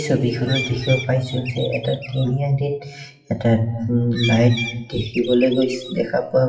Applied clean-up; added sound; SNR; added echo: classical method WPE with log-MMSE.